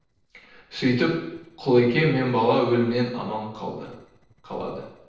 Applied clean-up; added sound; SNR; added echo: neural separator model SepFormer DNS4.